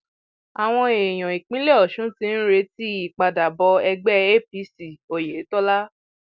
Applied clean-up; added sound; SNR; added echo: none; none; none; none.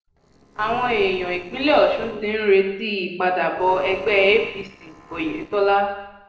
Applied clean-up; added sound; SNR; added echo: neural separator model SepFormer DNS4.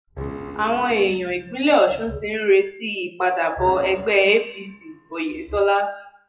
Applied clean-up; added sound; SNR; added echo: classical method WPE with log-MMSE.